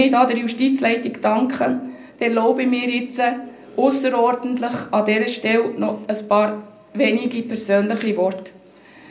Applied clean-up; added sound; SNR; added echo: none; none; none; reverberation time 0.4 s.